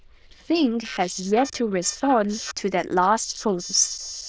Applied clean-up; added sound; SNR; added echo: neural diffusion model UNIVERSE++.